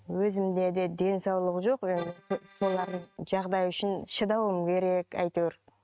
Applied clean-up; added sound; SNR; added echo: neural mask model RNNoise.